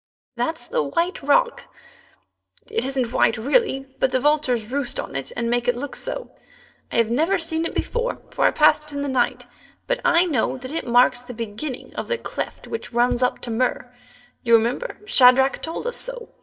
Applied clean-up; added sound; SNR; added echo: neural mask model DeepFilterNet 3.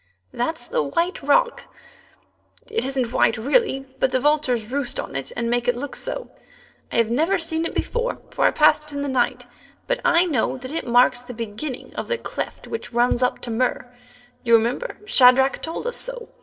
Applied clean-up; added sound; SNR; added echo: neural separator model SepFormer DNS4.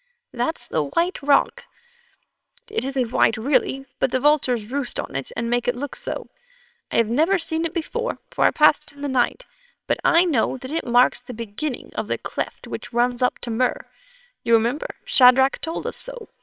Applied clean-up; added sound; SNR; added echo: neural separator model SepFormer WHAMR!.